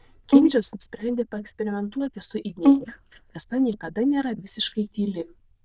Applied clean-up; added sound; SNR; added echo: neural diffusion model UNIVERSE++.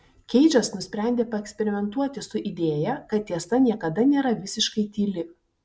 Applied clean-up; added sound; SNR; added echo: none; none; none; none.